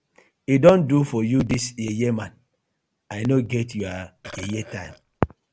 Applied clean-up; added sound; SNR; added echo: none; Burping, eructation; 19 dB; none.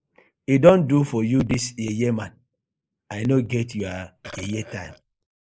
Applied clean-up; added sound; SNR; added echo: neural mask model Resemble Enhance denoiser.